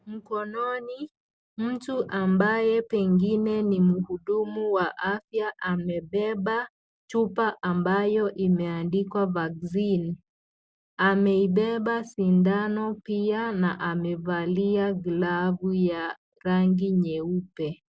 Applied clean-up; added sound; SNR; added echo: none; none; none; none.